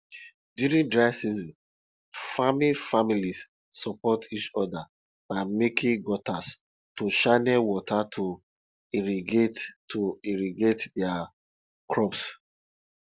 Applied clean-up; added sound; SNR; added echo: none; none; none; none.